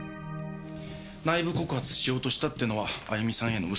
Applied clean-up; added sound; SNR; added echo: none; none; none; none.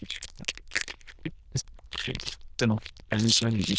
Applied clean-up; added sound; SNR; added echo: neural diffusion model UNIVERSE++.